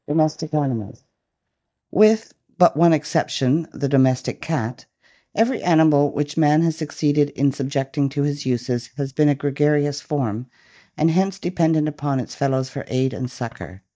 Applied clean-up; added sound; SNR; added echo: neural mask model DeepFilterNet 3.